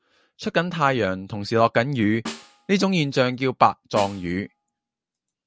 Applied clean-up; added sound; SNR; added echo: none; Snare drum; 17 dB; none.